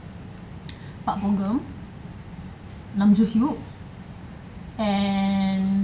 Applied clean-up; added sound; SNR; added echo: none; none; none; none.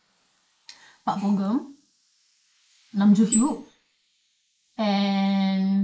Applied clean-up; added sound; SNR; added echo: neural mask model Resemble Enhance denoiser.